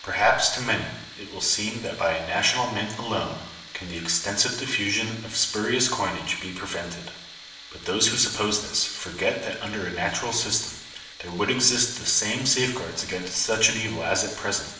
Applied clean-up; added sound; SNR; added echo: none; Tools; 17 dB; reverberation time 0.9 s.